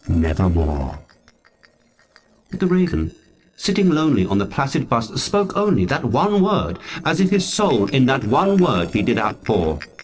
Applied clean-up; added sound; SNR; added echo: neural separator model SepFormer DNS4.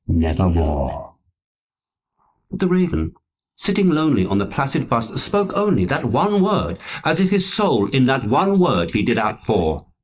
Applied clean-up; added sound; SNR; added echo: neural mask model Resemble Enhance denoiser.